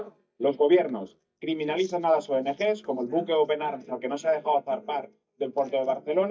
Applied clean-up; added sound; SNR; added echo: neural mask model DeepFilterNet 3.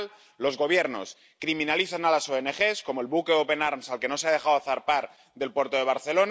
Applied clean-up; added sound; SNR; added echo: none; none; none; none.